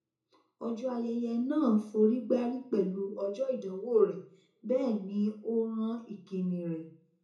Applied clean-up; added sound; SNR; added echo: none; none; none; reverberation time 0.5 s.